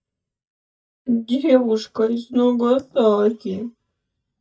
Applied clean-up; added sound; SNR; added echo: neural mask model DeepFilterNet 3.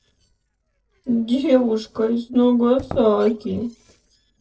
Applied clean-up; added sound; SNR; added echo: neural separator model SepFormer DNS4.